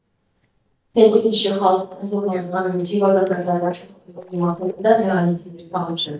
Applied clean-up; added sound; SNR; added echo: neural mask model DeepFilterNet 3.